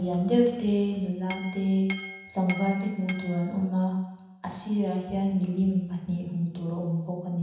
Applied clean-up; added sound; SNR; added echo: none; Chink, clink; 10 dB; reverberation time 1.1 s.